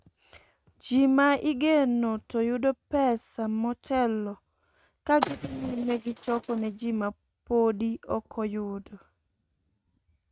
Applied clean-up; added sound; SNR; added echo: neural mask model RNNoise.